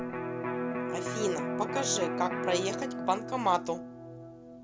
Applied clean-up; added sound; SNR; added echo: none; Electric guitar; 2 dB; none.